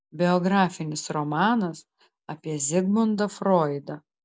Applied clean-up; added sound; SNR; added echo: none; none; none; none.